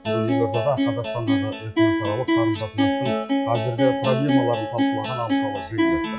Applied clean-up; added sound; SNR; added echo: classical method log-MMSE.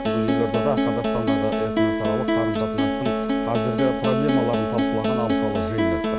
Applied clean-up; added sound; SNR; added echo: none; Acoustic guitar; -4 dB; none.